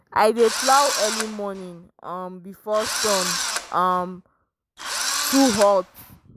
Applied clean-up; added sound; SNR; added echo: none; Engine / Drill; 4 dB; none.